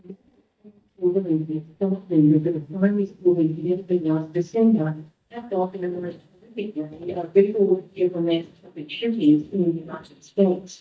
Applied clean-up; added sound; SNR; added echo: neural mask model DeepFilterNet 3.